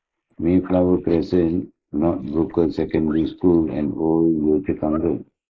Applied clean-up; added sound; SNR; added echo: neural mask model Resemble Enhance denoiser.